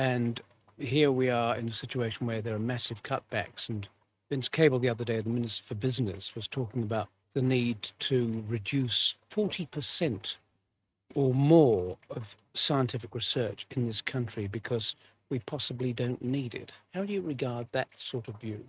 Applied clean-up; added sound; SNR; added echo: neural mask model RNNoise.